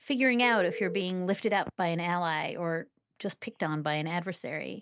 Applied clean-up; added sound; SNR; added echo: none; Telephone; 15 dB; none.